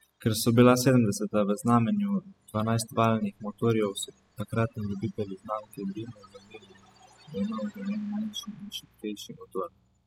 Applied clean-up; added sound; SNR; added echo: classical method spectral subtraction.